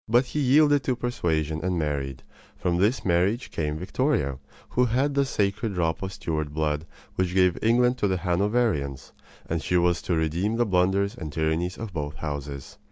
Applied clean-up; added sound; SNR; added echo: none; none; none; none.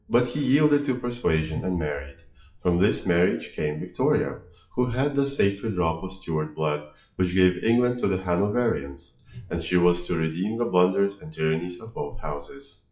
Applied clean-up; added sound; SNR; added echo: classical method WPE with log-MMSE.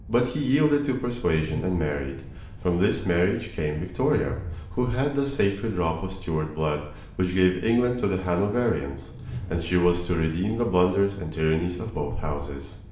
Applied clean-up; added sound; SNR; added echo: none; Train; 14 dB; reverberation time 0.7 s.